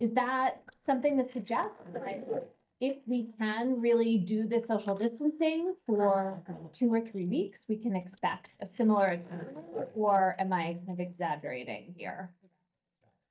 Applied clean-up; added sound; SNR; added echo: neural mask model DeepFilterNet 3.